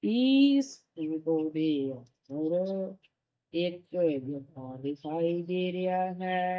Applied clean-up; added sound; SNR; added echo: neural mask model DeepFilterNet 3.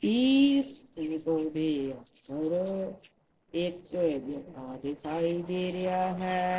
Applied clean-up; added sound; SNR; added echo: neural separator model SepFormer DNS4.